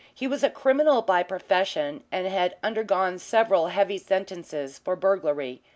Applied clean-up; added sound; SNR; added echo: none; none; none; none.